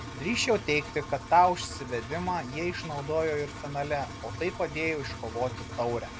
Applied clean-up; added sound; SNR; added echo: none; Engine; 10 dB; none.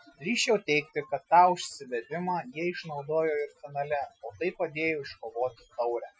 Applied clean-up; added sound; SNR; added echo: classical method Wiener filter.